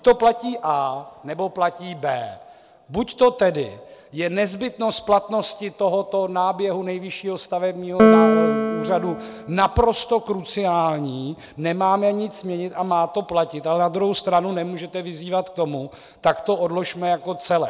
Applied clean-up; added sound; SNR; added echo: none; Piano; -1 dB; none.